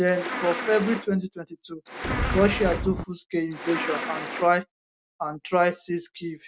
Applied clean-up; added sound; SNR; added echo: none; Wind + Insect; 4 dB; none.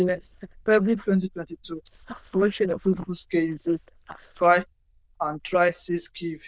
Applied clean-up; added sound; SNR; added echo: neural diffusion model UNIVERSE++.